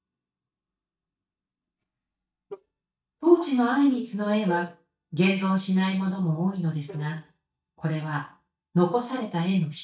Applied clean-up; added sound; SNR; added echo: neural mask model DeepFilterNet 3.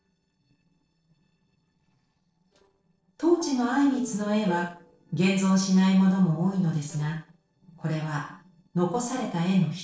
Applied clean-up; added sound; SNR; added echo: neural separator model SepFormer DNS4.